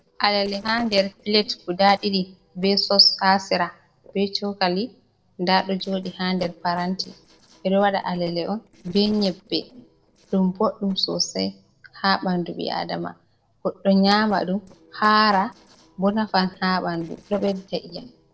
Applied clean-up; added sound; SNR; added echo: neural separator model SepFormer DNS4.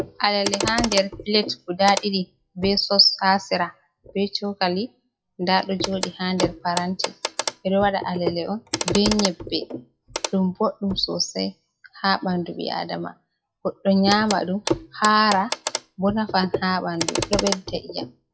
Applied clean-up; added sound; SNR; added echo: classical method WPE with log-MMSE.